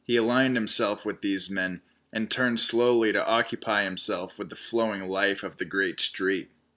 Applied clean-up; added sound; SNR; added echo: none; none; none; none.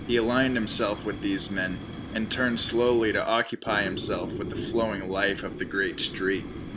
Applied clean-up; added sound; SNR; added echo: none; Fire; 9 dB; none.